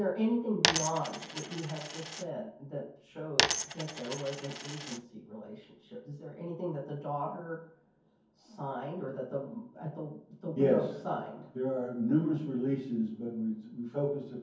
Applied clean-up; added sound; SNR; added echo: none; Coin (dropping); -1 dB; reverberation time 0.6 s.